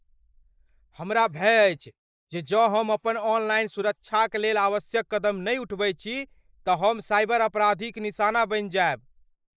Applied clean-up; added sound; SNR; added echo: neural mask model Resemble Enhance denoiser.